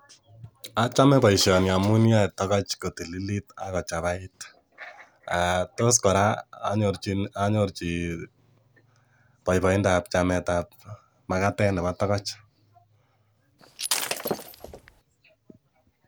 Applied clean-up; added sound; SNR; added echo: none; Shatter; 6 dB; none.